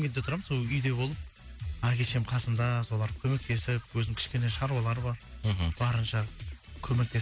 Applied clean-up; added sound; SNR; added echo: none; none; none; none.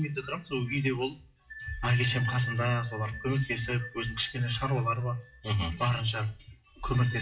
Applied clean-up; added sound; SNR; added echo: classical method WPE with log-MMSE.